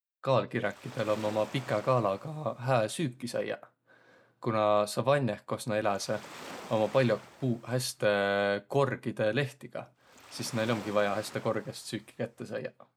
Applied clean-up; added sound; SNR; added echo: none; Waves, surf; 18 dB; none.